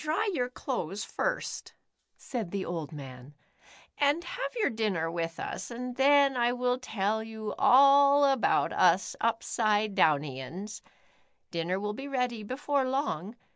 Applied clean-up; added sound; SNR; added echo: none; none; none; none.